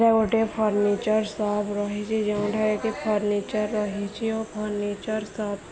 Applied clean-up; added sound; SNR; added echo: none; none; none; none.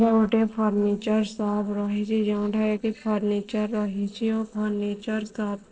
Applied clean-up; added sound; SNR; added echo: neural separator model SepFormer DNS4.